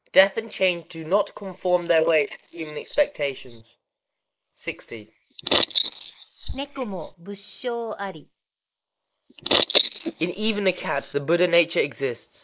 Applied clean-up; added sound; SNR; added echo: neural mask model Resemble Enhance denoiser.